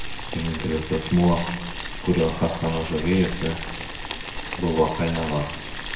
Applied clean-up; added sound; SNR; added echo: none; Boiling; 6 dB; reverberation time 0.9 s.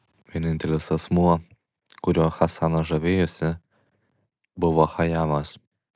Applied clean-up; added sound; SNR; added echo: none; none; none; none.